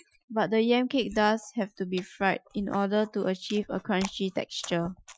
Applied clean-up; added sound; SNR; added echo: classical method Wiener filter.